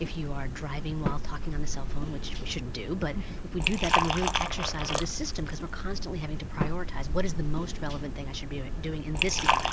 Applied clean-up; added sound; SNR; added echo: none; Liquid; -4 dB; none.